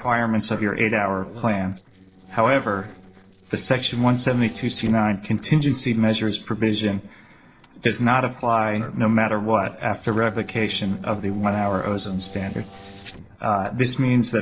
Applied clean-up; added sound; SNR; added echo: neural separator model SepFormer DNS4.